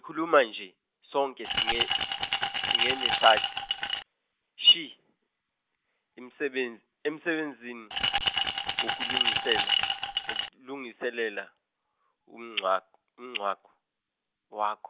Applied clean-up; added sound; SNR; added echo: none; Glass; -3 dB; none.